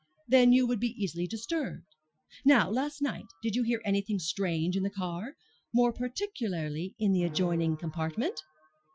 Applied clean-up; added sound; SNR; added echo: classical method Wiener filter.